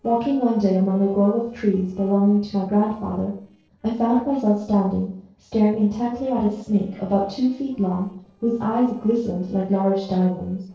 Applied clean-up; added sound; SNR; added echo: neural separator model SepFormer DNS4.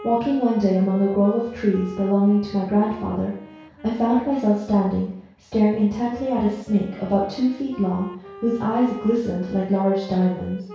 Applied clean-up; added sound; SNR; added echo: none; Wind instrument, woodwind instrument; 18 dB; reverberation time 0.6 s.